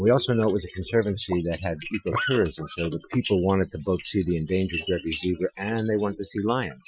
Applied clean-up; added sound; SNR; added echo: classical method Wiener filter.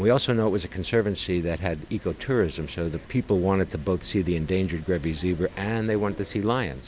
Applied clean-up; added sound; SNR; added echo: none; none; none; none.